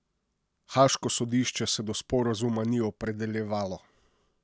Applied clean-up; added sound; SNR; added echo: none; none; none; none.